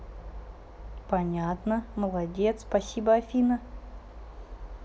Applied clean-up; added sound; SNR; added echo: none; none; none; none.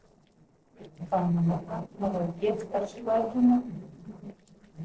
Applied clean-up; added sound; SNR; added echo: neural separator model SepFormer DNS4.